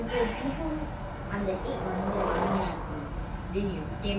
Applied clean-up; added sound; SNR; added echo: none; Skateboard; 6 dB; reverberation time 0.2 s.